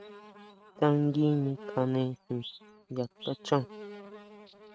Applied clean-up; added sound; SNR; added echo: neural mask model RNNoise.